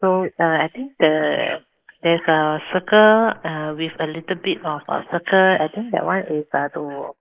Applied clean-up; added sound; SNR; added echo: neural mask model Resemble Enhance denoiser.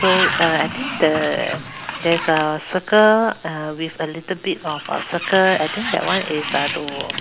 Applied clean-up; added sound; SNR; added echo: none; Sliding door; 7 dB; none.